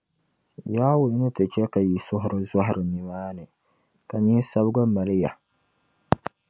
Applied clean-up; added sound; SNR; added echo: none; none; none; none.